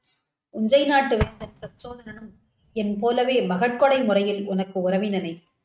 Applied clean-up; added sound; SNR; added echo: neural mask model RNNoise.